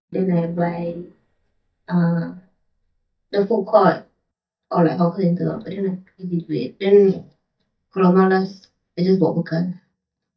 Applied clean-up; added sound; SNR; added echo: neural mask model DeepFilterNet 3.